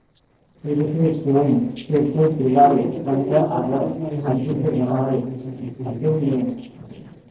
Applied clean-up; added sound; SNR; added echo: neural separator model SepFormer DNS4.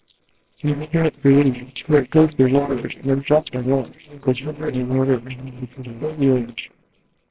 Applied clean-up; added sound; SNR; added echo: neural separator model SepFormer WHAMR!.